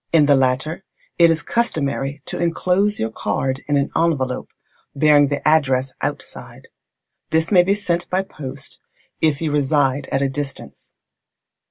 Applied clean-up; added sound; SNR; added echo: none; none; none; none.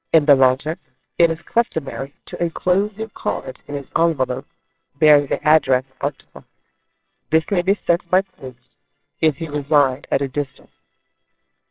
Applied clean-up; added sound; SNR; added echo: neural separator model SepFormer WHAMR!.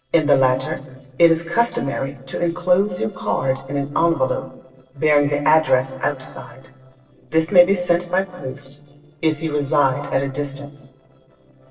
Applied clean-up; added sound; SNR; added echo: neural separator model SepFormer DNS4.